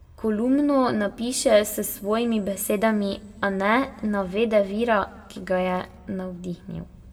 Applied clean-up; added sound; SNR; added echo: none; none; none; reverberation time 0.3 s.